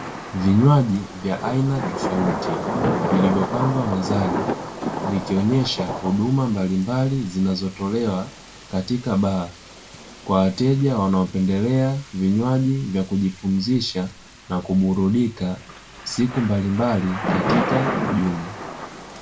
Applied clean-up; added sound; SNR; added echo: none; Thunder / Rain; 7 dB; reverberation time 0.2 s.